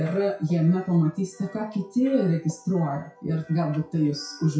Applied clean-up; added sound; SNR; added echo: classical method WPE with log-MMSE.